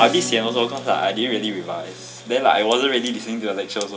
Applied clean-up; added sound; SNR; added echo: none; Acoustic guitar / Strum; 16 dB; reverberation time 0.2 s.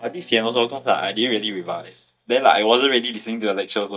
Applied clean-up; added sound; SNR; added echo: neural mask model DeepFilterNet 3.